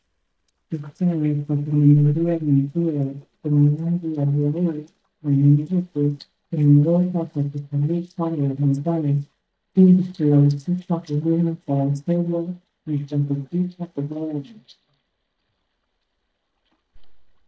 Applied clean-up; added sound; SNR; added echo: neural mask model DeepFilterNet 3.